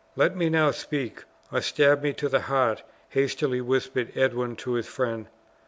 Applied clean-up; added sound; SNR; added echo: none; none; none; none.